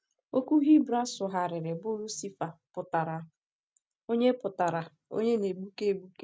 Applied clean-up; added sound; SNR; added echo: none; none; none; none.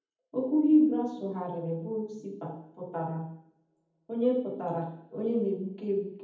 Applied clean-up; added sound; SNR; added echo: none; none; none; reverberation time 0.8 s.